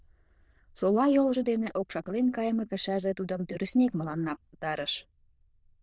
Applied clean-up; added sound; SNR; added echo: neural diffusion model UNIVERSE++.